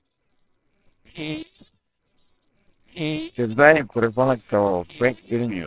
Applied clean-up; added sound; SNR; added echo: neural separator model SepFormer WHAMR!.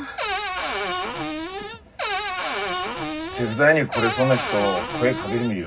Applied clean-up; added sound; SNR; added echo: none; Cupboard open or close / Door; 3 dB; reverberation time 0.4 s.